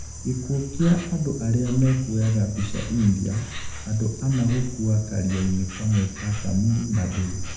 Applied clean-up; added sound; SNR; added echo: none; Insect; 10 dB; reverberation time 0.7 s.